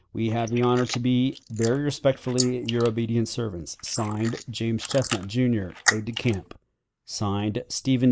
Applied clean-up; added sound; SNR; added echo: neural mask model Resemble Enhance denoiser.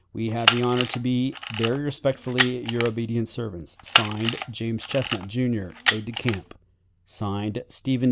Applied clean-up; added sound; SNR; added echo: none; Camera; 1 dB; none.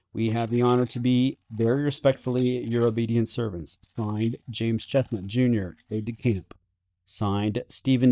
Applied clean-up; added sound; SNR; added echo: neural mask model DeepFilterNet 3.